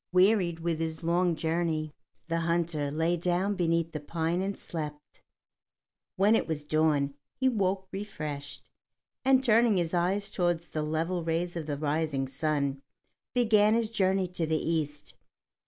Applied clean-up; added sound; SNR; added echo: none; none; none; none.